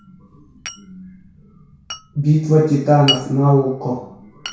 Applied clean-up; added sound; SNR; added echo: none; Glass; 12 dB; reverberation time 0.6 s.